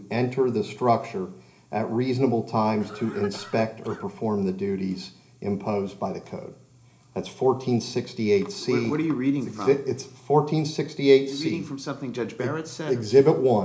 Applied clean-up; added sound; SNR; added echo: none; Cough; 17 dB; reverberation time 0.4 s.